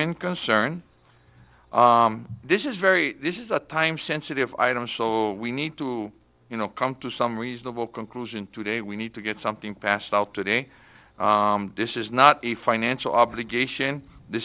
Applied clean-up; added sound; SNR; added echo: none; none; none; none.